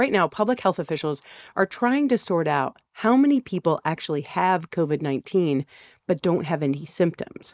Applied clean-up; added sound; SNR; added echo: neural mask model Resemble Enhance denoiser.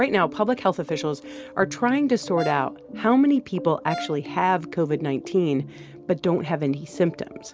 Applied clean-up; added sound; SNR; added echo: none; Brass instrument; 12 dB; none.